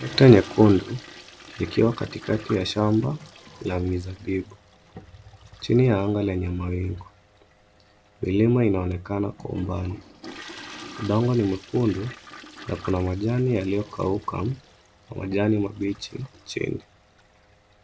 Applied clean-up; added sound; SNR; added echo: none; Toilet flush; 20 dB; none.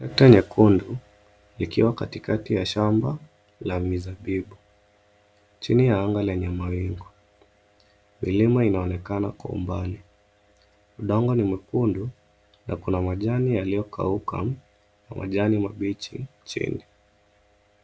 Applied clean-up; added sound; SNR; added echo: none; none; none; none.